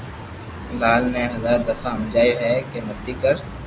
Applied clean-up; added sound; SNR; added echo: none; Musical instrument + Stream; 12 dB; none.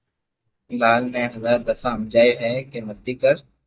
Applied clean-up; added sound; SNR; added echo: neural mask model DeepFilterNet 3.